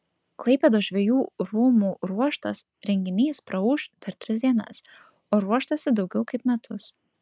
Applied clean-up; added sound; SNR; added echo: none; none; none; none.